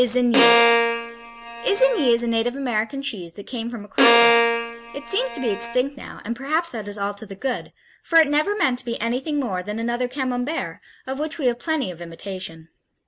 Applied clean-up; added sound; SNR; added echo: none; Bowed string instrument; -3 dB; none.